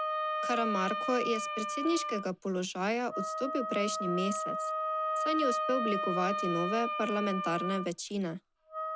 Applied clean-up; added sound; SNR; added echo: none; Wind instrument, woodwind instrument; 1 dB; none.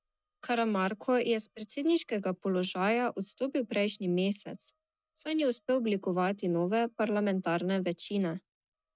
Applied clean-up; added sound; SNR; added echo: neural mask model DeepFilterNet 3.